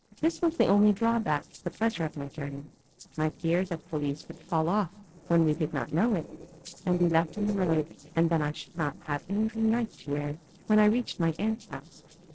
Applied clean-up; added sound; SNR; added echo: neural separator model SepFormer DNS4.